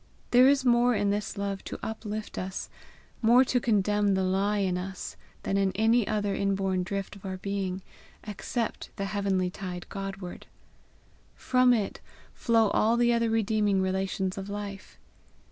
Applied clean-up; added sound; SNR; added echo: none; none; none; none.